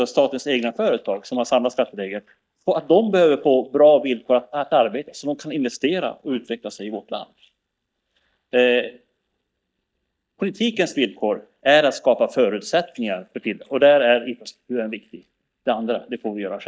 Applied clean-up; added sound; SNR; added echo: neural mask model DeepFilterNet 3.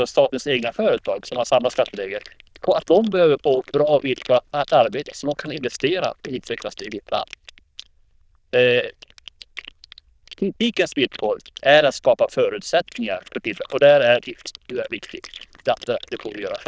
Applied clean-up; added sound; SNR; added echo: neural diffusion model UNIVERSE++.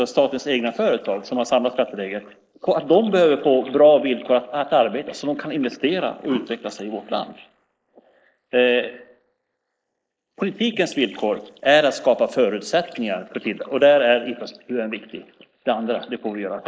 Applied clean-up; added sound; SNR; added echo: neural mask model Resemble Enhance denoiser.